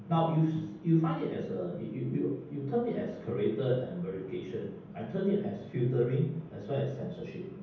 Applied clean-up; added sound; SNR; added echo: none; none; none; reverberation time 0.9 s.